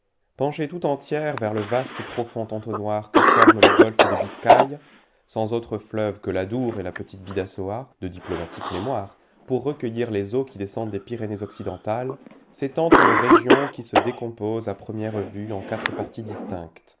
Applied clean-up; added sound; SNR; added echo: none; Cough; -4 dB; none.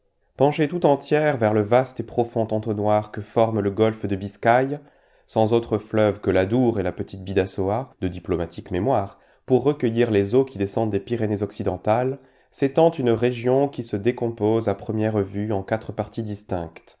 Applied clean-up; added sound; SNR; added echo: none; none; none; none.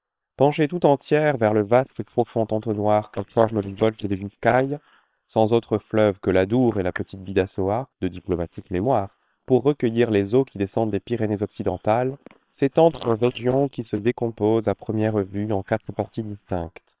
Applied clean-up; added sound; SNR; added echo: neural separator model SepFormer WHAM!.